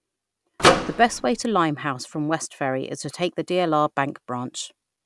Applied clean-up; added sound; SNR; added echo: none; Microwave oven; -3 dB; none.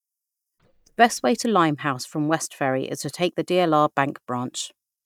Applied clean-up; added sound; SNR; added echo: neural mask model DeepFilterNet 3.